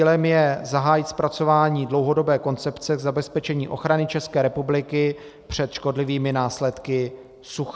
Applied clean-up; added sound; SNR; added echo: none; none; none; none.